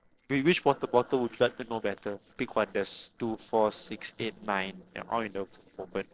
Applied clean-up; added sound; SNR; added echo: neural separator model SepFormer DNS4.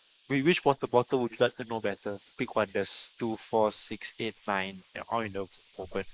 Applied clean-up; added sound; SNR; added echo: neural mask model Resemble Enhance denoiser.